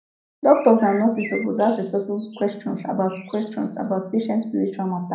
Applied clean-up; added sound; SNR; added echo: none; Bird; 20 dB; reverberation time 0.6 s.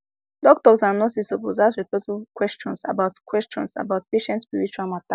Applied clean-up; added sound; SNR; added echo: none; none; none; none.